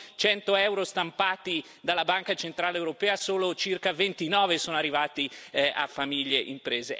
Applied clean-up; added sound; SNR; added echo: none; none; none; none.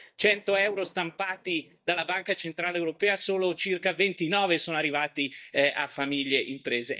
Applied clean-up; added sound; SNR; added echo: neural mask model DeepFilterNet 3.